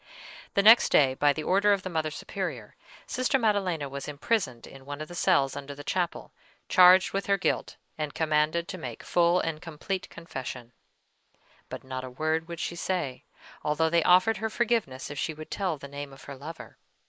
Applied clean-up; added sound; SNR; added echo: neural mask model Resemble Enhance denoiser.